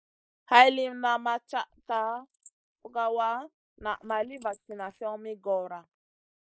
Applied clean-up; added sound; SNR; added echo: neural mask model Resemble Enhance denoiser.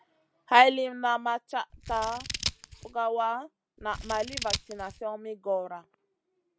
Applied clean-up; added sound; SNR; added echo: none; Scissors; 8 dB; none.